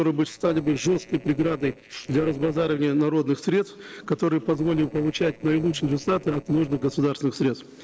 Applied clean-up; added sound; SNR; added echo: neural separator model SepFormer DNS4.